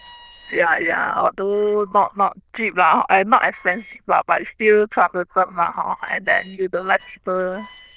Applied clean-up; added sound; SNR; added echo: neural diffusion model UNIVERSE++.